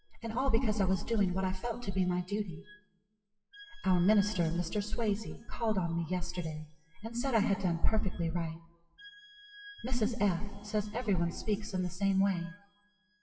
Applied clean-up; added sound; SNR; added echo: classical method WPE with log-MMSE.